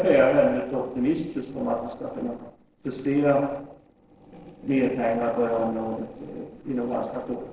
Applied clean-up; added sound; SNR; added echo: neural separator model SepFormer DNS4.